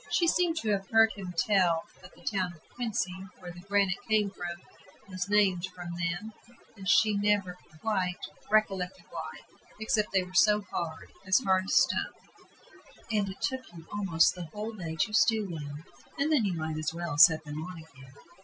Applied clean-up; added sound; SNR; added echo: classical method Wiener filter.